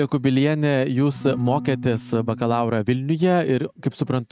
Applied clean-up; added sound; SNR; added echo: neural mask model RNNoise.